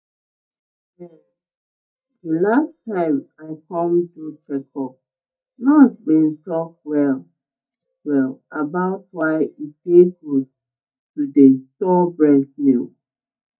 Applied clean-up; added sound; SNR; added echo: neural mask model DeepFilterNet 3.